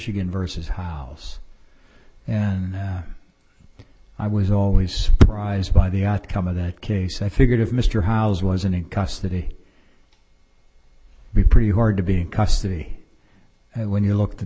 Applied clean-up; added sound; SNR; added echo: none; none; none; none.